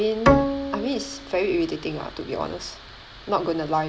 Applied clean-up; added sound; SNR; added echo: none; Bowed string instrument; -1 dB; none.